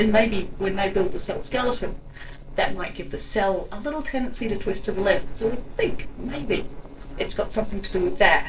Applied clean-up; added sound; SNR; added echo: neural separator model SepFormer DNS4.